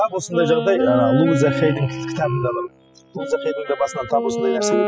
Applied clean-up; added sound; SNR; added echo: classical method spectral subtraction.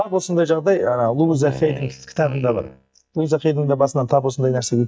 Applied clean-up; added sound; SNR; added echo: neural mask model DeepFilterNet 3.